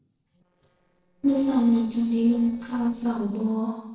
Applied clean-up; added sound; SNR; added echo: neural separator model SepFormer DNS4.